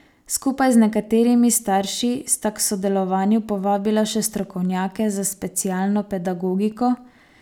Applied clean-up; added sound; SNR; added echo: none; none; none; none.